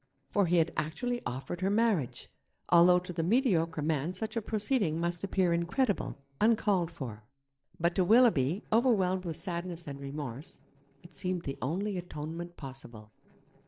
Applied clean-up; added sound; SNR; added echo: neural separator model SepFormer DNS4.